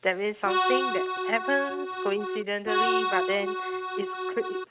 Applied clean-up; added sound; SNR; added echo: neural mask model RNNoise.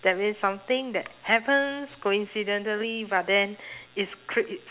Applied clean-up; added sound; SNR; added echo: none; none; none; none.